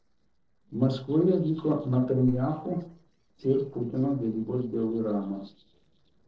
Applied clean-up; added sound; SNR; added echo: neural separator model SepFormer DNS4.